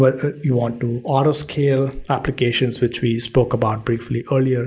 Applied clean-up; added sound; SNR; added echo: none; none; none; none.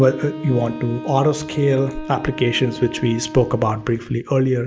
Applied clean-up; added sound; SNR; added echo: none; Wind instrument, woodwind instrument; 13 dB; none.